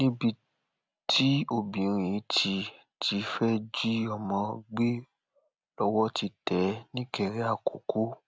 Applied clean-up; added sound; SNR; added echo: none; none; none; none.